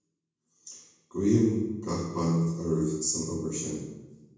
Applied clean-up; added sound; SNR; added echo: none; none; none; reverberation time 1.1 s.